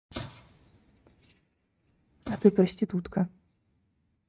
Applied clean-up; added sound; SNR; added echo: neural mask model RNNoise.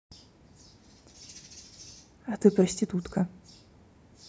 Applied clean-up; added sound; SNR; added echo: none; none; none; none.